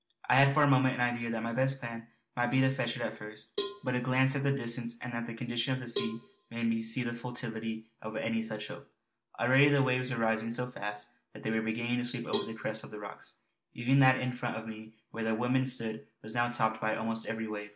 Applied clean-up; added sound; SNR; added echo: none; Cowbell; 8 dB; none.